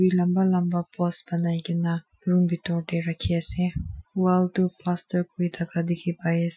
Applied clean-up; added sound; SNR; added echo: classical method Wiener filter.